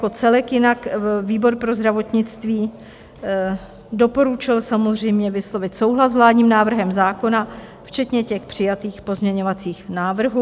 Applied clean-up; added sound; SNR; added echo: none; none; none; none.